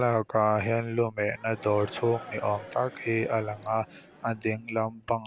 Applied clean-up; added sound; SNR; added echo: none; Crowd; 19 dB; none.